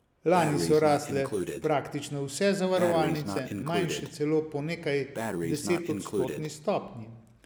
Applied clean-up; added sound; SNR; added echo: none; Breathing; 7 dB; none.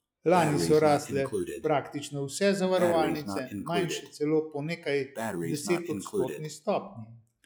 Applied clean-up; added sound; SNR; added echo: classical method log-MMSE.